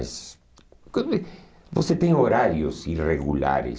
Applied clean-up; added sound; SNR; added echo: none; none; none; none.